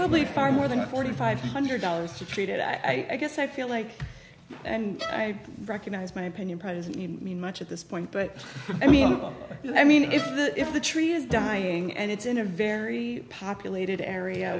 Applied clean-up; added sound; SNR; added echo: none; Bowed string instrument; 15 dB; none.